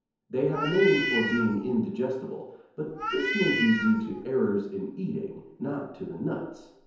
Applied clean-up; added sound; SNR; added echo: none; Meow; 4 dB; reverberation time 0.9 s.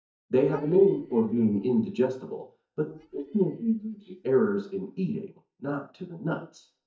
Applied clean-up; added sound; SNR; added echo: neural mask model DeepFilterNet 3.